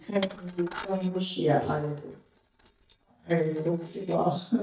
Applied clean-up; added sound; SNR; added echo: neural mask model DeepFilterNet 3.